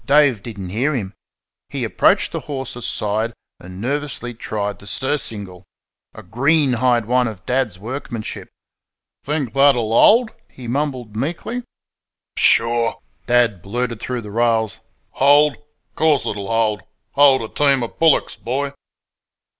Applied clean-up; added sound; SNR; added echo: none; none; none; none.